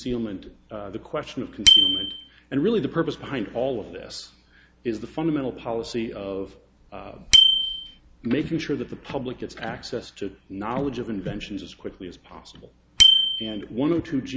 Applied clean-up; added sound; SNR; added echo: none; Bicycle bell; -3 dB; none.